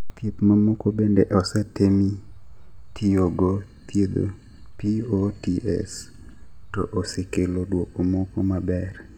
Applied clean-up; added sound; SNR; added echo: none; none; none; none.